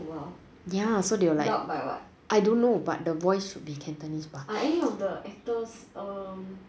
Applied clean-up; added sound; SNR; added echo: none; none; none; none.